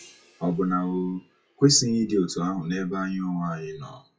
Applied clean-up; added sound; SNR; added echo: classical method WPE with log-MMSE.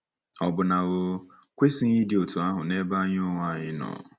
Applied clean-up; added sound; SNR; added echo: none; none; none; none.